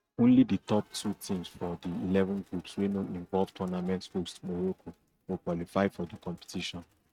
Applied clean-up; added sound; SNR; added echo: neural mask model RNNoise.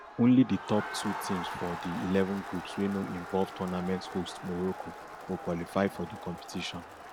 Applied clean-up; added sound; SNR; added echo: none; Crowd; 10 dB; none.